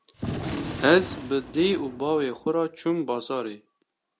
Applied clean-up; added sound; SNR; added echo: none; Gunshot, gunfire; 10 dB; none.